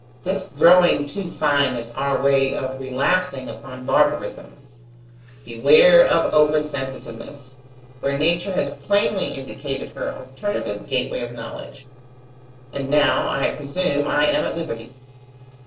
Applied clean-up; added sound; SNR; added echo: neural separator model SepFormer DNS4.